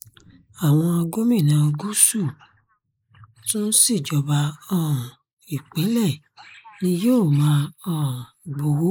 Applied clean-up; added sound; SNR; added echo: neural mask model Resemble Enhance denoiser.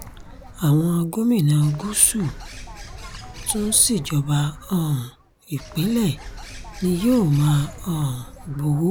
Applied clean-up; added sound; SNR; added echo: none; Bird; 16 dB; none.